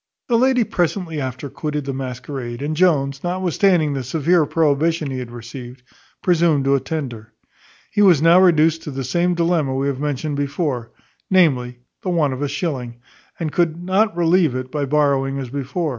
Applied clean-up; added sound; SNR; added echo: none; none; none; none.